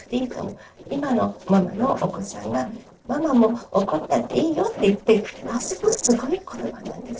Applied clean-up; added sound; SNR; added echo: neural separator model SepFormer DNS4.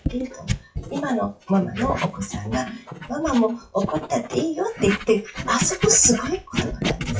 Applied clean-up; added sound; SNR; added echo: classical method WPE with log-MMSE.